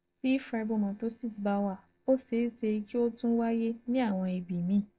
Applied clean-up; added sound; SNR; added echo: neural separator model SepFormer DNS4.